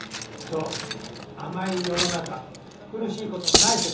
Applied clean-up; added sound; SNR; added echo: none; Cutlery, silverware; -3 dB; reverberation time 1.2 s.